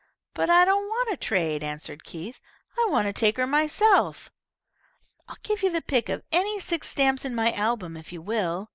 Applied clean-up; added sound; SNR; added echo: none; none; none; none.